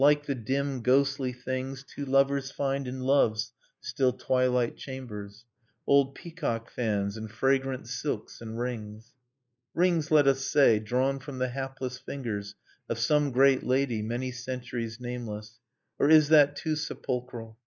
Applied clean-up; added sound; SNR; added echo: neural mask model Resemble Enhance denoiser.